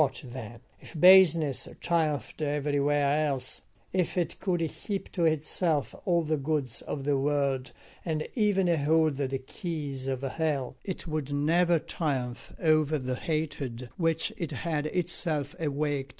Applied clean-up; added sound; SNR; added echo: none; none; none; none.